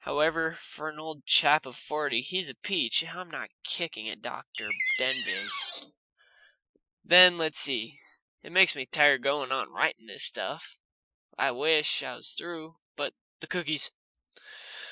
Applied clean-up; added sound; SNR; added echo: classical method Wiener filter.